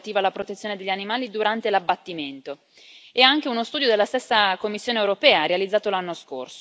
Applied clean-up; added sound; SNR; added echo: none; none; none; none.